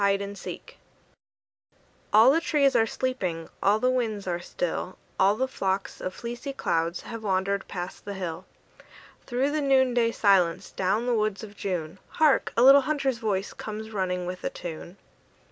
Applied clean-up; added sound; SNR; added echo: none; none; none; none.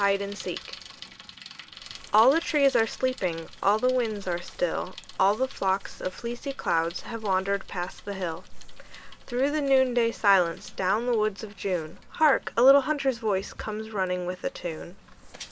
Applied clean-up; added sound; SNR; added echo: none; Crumpling, crinkling + Bicycle; 15 dB; none.